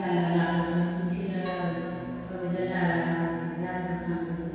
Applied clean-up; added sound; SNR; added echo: none; Acoustic guitar; 18 dB; reverberation time 2.0 s.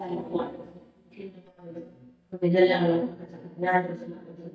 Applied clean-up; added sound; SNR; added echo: neural mask model DeepFilterNet 3.